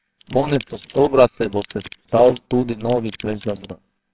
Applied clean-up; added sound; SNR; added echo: neural separator model SepFormer WHAMR!.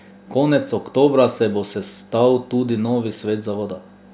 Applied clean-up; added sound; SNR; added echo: none; none; none; none.